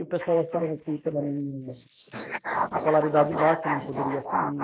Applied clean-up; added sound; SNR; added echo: neural mask model Resemble Enhance denoiser.